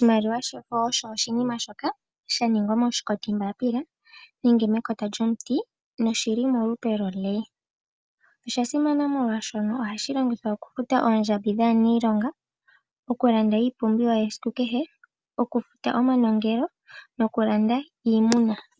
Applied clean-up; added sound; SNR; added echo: none; none; none; none.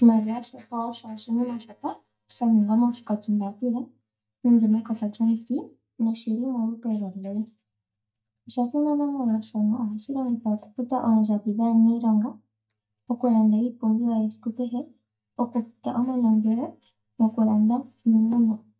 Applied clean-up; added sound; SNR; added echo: neural mask model DeepFilterNet 3.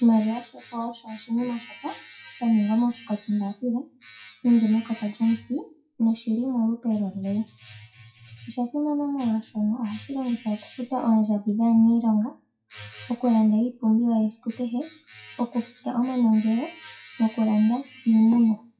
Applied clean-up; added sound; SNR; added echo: classical method WPE with log-MMSE.